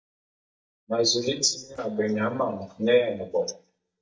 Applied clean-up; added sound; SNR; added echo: neural mask model DeepFilterNet 3.